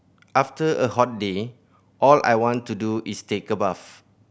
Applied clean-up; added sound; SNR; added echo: none; none; none; none.